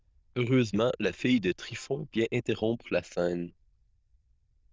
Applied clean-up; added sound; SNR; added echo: neural diffusion model UNIVERSE++.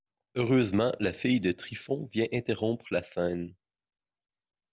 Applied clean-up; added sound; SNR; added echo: none; none; none; none.